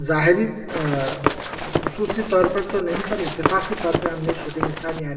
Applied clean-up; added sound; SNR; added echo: none; Run; 3 dB; reverberation time 1.3 s.